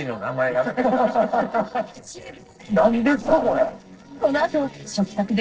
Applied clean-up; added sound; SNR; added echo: neural separator model SepFormer DNS4.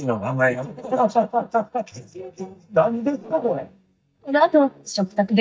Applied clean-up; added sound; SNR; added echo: neural mask model DeepFilterNet 3.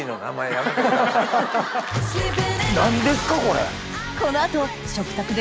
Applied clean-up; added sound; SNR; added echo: none; none; none; none.